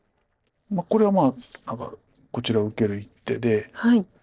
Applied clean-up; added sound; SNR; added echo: neural separator model SepFormer DNS4.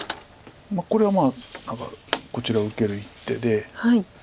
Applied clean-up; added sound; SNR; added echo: none; Cutlery, silverware; 17 dB; none.